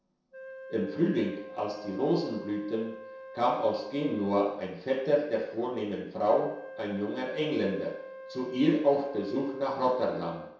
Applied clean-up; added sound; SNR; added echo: none; Wind instrument, woodwind instrument; 15 dB; reverberation time 0.7 s.